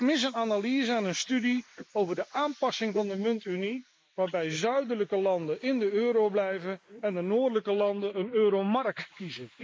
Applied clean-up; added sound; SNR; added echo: neural mask model Resemble Enhance denoiser.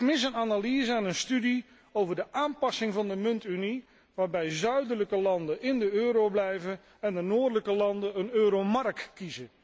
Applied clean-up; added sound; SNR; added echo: none; none; none; none.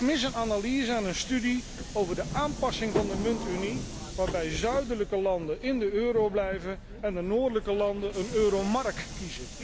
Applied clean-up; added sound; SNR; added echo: none; Subway, metro, underground; 9 dB; none.